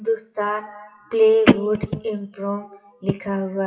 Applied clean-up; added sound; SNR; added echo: classical method WPE with log-MMSE.